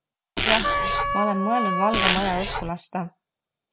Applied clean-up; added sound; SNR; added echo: none; Wind instrument, woodwind instrument + Zipper (clothing); -4 dB; none.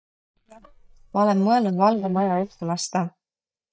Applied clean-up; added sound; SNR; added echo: neural mask model DeepFilterNet 3.